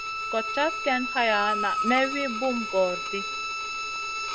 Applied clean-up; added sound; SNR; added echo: none; Bowed string instrument; 2 dB; reverberation time 0.7 s.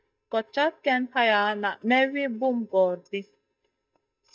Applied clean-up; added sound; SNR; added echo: neural mask model DeepFilterNet 3.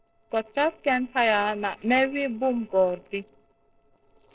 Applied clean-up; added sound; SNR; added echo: neural separator model SepFormer DNS4.